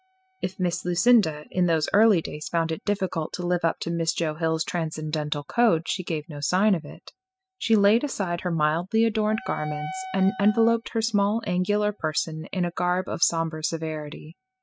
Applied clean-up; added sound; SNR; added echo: classical method spectral subtraction.